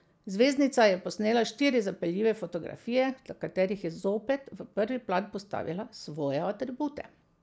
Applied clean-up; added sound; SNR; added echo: none; none; none; none.